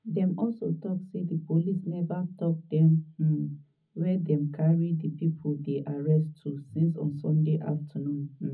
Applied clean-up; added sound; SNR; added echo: none; none; none; reverberation time 0.4 s.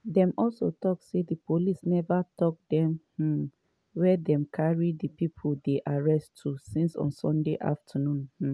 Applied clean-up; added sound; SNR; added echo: none; none; none; none.